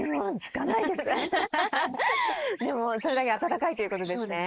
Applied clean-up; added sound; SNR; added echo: neural mask model Resemble Enhance denoiser.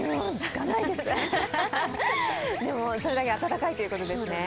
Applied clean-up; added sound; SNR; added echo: none; Insect; 16 dB; none.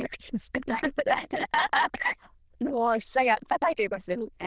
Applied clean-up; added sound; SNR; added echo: neural diffusion model UNIVERSE++.